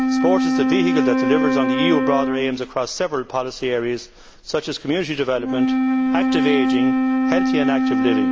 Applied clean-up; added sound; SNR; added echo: none; Wind instrument, woodwind instrument; -3 dB; none.